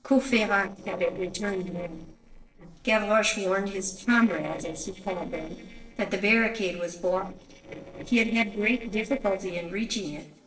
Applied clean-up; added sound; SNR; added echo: neural separator model SepFormer DNS4.